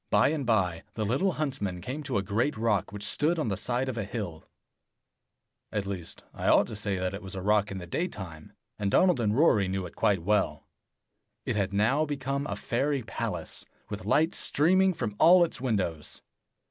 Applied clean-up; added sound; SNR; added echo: none; none; none; none.